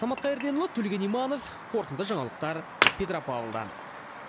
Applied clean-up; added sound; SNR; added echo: none; Wood; 4 dB; none.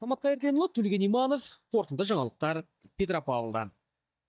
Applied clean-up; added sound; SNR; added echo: neural mask model DeepFilterNet 3.